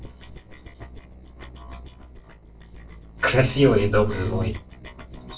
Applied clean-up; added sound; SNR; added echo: neural separator model SepFormer DNS4.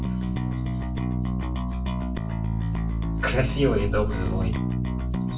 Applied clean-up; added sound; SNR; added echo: none; Bass guitar; -4 dB; reverberation time 0.3 s.